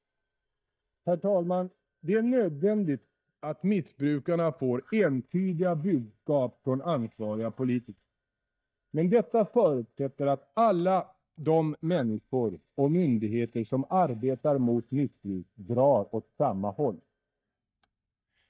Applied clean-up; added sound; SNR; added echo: neural mask model DeepFilterNet 3.